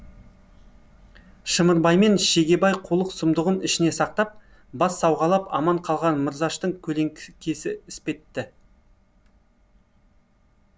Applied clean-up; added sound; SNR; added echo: none; none; none; none.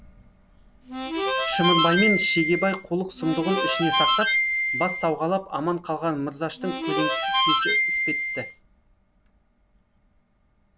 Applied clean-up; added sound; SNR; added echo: none; Harmonica; -4 dB; none.